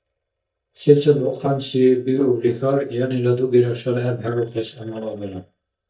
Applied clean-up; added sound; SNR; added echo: neural mask model DeepFilterNet 3.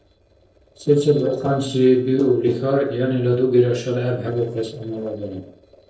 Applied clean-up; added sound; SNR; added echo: neural separator model SepFormer DNS4.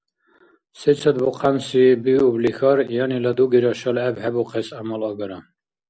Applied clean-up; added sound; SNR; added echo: none; none; none; none.